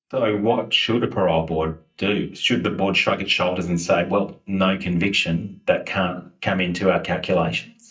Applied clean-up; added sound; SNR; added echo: neural mask model DeepFilterNet 3.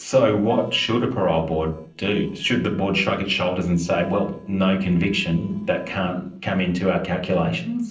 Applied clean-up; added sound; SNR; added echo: neural separator model SepFormer DNS4.